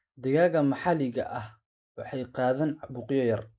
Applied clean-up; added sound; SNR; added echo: neural mask model Resemble Enhance denoiser.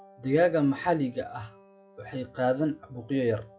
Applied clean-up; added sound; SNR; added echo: classical method log-MMSE.